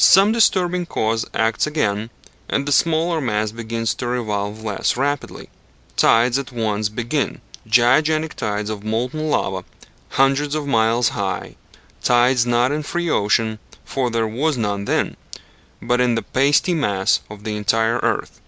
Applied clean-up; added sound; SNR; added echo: none; none; none; none.